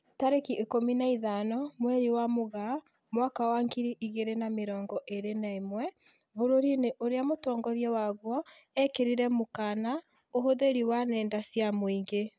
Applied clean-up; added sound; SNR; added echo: none; none; none; none.